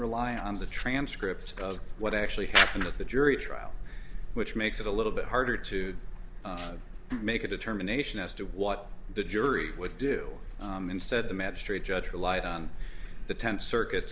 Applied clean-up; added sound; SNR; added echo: none; none; none; none.